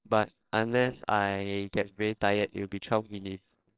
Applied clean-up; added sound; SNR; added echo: neural separator model SepFormer WHAMR!.